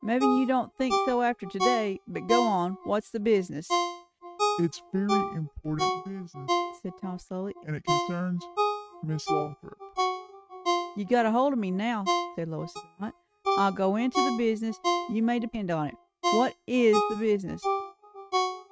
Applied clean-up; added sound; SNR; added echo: neural mask model RNNoise.